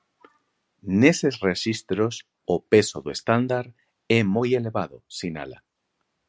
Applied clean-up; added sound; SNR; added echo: none; none; none; none.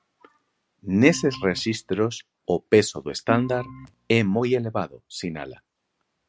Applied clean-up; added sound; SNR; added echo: none; Organ; 11 dB; none.